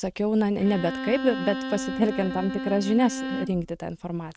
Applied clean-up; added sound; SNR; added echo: neural mask model RNNoise.